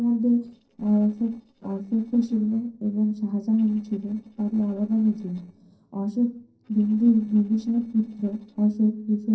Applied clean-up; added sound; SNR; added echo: neural separator model SepFormer DNS4.